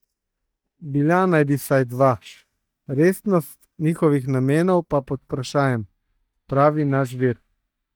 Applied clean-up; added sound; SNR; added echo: neural mask model DeepFilterNet 3.